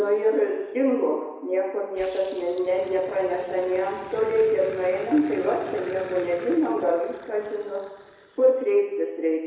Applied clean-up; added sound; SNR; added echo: none; Growling; 18 dB; reverberation time 1.0 s.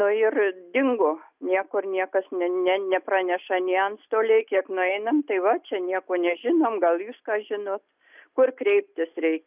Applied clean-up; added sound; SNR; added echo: none; none; none; none.